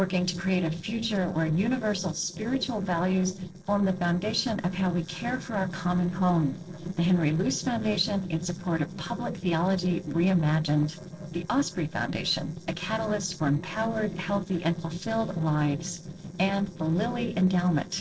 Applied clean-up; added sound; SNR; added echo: neural separator model SepFormer DNS4.